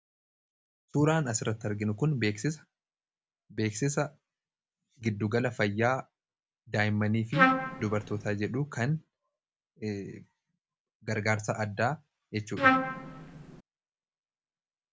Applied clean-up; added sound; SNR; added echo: none; Trumpet; -4 dB; none.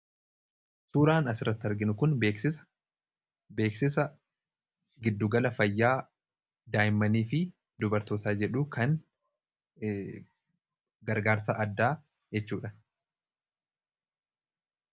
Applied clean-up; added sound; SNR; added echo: none; none; none; none.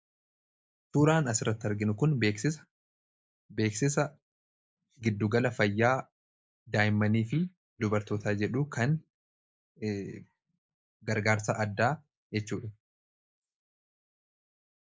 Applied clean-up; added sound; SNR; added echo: neural mask model Resemble Enhance denoiser.